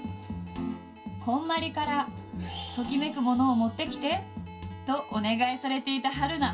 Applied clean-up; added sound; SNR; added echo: none; Acoustic guitar; 20 dB; reverberation time 0.2 s.